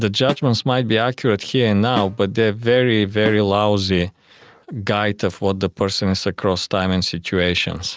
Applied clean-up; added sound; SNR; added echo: neural mask model RNNoise.